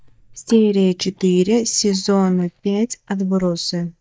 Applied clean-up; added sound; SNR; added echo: neural mask model DeepFilterNet 3.